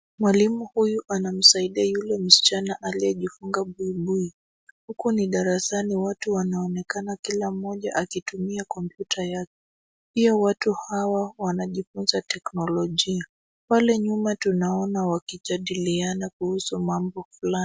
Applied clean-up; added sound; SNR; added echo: none; none; none; none.